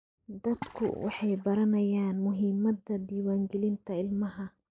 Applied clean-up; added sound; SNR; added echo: neural mask model Resemble Enhance denoiser.